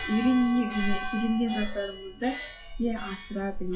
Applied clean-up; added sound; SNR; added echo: classical method log-MMSE.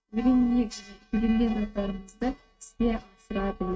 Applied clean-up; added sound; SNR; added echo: neural mask model RNNoise.